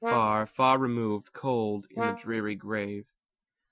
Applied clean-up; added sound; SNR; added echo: classical method Wiener filter.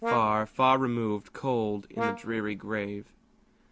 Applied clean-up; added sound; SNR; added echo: none; Brass instrument; 9 dB; none.